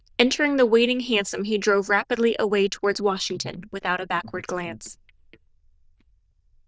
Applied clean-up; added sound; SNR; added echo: neural diffusion model UNIVERSE++.